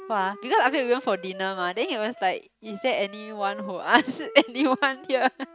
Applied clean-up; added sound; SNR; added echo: none; Wind instrument, woodwind instrument; 17 dB; none.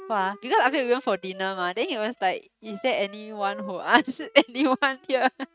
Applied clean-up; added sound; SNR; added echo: neural mask model RNNoise.